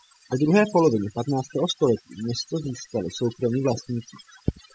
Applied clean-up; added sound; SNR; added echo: classical method spectral subtraction.